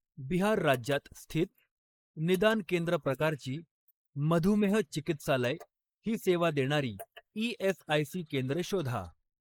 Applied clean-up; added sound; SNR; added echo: neural mask model Resemble Enhance denoiser.